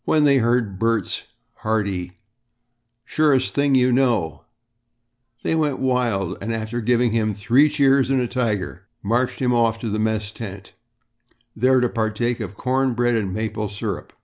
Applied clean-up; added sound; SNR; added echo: none; none; none; none.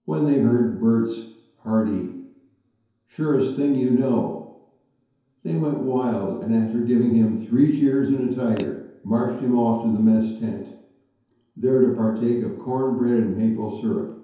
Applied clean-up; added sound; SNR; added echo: none; Crack / Crackle; 20 dB; reverberation time 0.9 s.